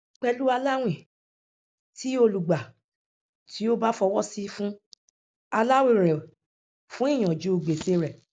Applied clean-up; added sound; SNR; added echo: none; none; none; none.